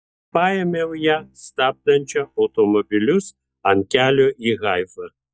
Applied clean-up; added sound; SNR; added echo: neural mask model DeepFilterNet 3.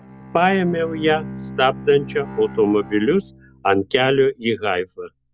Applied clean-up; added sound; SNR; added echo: none; Bowed string instrument; 15 dB; none.